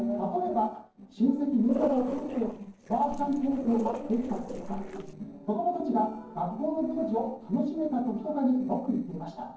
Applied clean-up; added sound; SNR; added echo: neural separator model SepFormer DNS4.